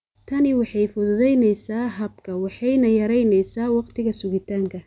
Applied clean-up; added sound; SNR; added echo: none; none; none; none.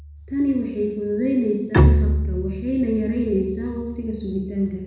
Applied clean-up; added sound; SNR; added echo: none; Bowed string instrument; 0 dB; reverberation time 1.0 s.